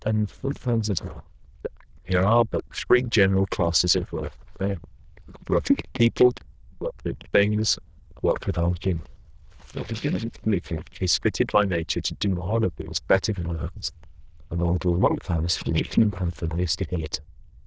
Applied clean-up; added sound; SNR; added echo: neural diffusion model UNIVERSE++.